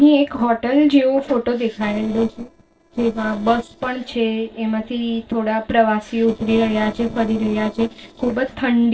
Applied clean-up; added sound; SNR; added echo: neural separator model SepFormer DNS4.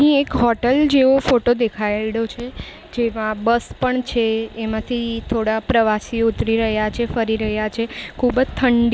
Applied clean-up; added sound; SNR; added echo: none; none; none; none.